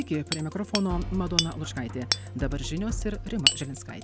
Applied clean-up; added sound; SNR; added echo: none; Hammer; 3 dB; none.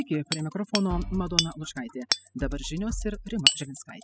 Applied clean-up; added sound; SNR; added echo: classical method spectral subtraction.